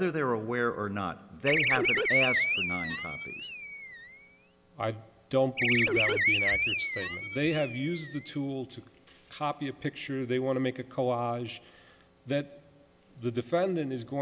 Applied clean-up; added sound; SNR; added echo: none; Animal; -3 dB; none.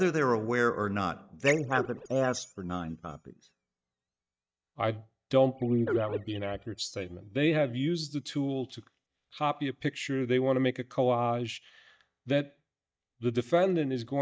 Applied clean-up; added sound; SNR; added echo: neural mask model DeepFilterNet 3.